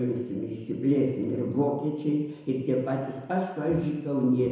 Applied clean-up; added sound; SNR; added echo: none; none; none; reverberation time 1.0 s.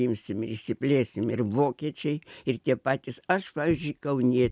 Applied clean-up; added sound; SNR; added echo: none; none; none; none.